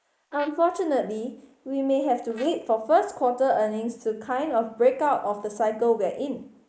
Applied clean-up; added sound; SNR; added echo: neural mask model Resemble Enhance denoiser.